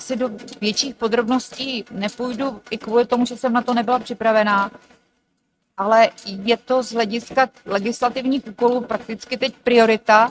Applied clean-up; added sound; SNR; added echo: neural mask model RNNoise.